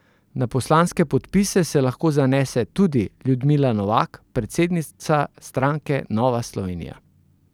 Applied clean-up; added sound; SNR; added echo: none; none; none; none.